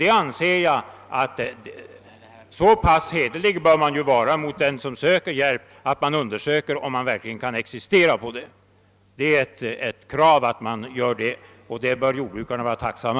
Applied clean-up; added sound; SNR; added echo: none; none; none; none.